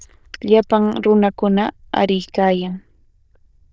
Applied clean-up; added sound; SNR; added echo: neural diffusion model UNIVERSE++.